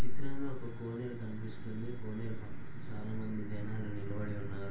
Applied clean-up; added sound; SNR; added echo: none; none; none; reverberation time 0.3 s.